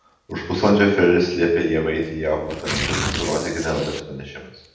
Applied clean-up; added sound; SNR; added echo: none; Tearing; 11 dB; reverberation time 0.8 s.